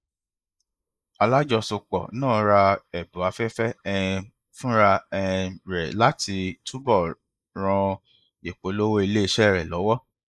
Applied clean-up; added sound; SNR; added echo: neural mask model Resemble Enhance denoiser.